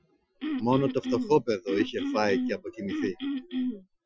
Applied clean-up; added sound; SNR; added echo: classical method Wiener filter.